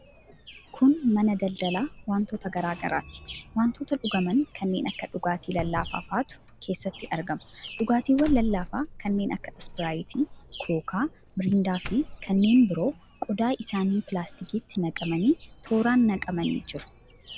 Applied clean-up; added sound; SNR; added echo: none; Doorbell; 15 dB; none.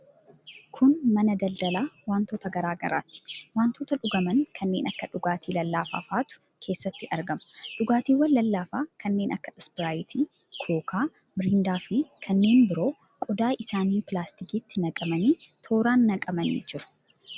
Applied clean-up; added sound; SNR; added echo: none; none; none; none.